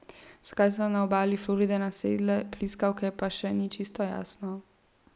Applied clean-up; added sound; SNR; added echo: none; none; none; none.